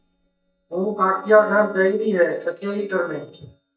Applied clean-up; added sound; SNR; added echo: neural mask model DeepFilterNet 3.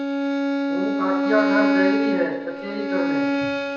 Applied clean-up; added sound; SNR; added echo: none; Bowed string instrument; -5 dB; reverberation time 0.9 s.